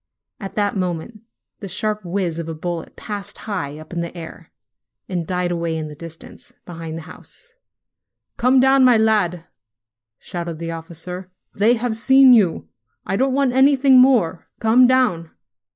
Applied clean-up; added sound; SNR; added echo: neural mask model Resemble Enhance denoiser.